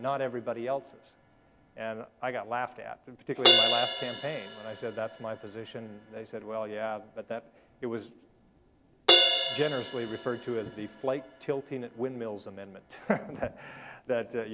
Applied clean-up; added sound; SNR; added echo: none; Crash cymbal; -4 dB; none.